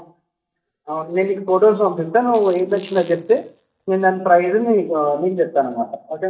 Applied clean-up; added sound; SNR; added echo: neural mask model DeepFilterNet 3.